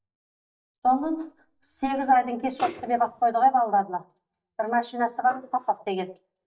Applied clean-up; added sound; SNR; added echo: neural mask model DeepFilterNet 3.